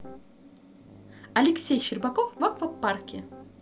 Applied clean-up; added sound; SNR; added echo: none; Piano; 19 dB; none.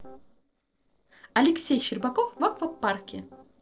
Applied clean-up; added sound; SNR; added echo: neural separator model SepFormer DNS4.